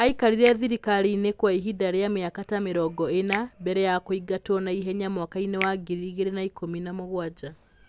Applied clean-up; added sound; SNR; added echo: none; Finger snapping; 16 dB; none.